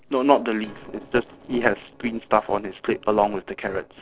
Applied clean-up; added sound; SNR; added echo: neural separator model SepFormer DNS4.